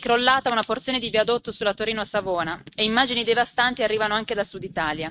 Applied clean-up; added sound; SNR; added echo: neural mask model RNNoise.